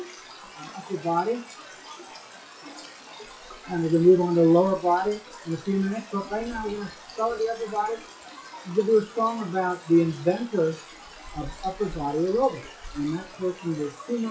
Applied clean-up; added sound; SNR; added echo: classical method WPE with log-MMSE.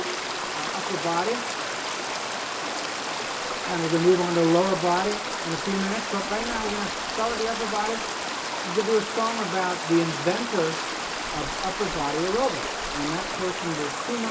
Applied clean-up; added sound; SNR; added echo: none; Stream; 2 dB; reverberation time 0.2 s.